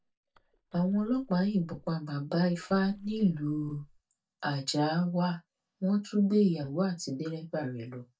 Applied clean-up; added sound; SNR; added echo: neural mask model DeepFilterNet 3.